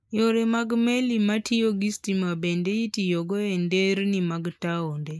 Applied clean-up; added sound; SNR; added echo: neural mask model Resemble Enhance denoiser.